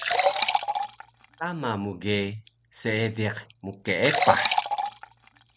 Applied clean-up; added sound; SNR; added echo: none; Liquid; 0 dB; none.